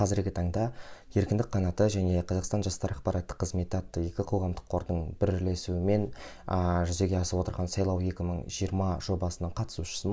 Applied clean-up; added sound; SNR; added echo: none; none; none; none.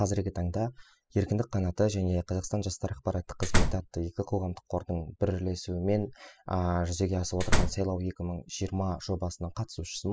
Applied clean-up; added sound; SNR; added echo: classical method spectral subtraction.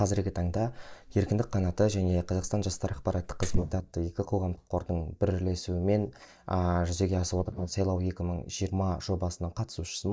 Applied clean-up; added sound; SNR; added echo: neural mask model DeepFilterNet 3.